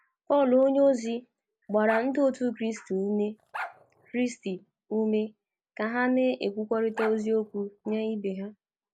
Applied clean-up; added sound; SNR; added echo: none; Bark; 14 dB; none.